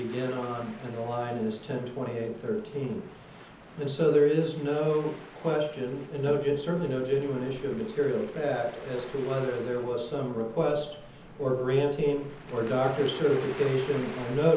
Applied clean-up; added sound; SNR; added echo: none; Waves, surf; 18 dB; reverberation time 0.7 s.